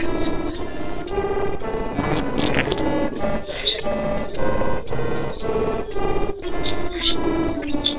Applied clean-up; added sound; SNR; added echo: neural separator model SepFormer DNS4.